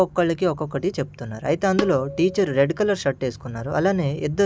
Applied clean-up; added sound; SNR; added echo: none; Tabla; 9 dB; none.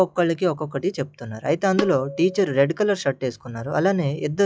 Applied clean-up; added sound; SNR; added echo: classical method log-MMSE.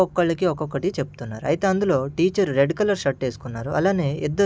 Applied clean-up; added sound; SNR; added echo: none; none; none; none.